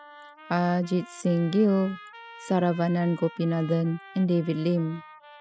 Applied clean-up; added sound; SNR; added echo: classical method spectral subtraction.